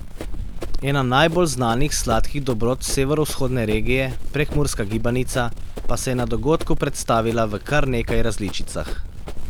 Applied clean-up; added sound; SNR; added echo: none; Run; 1 dB; none.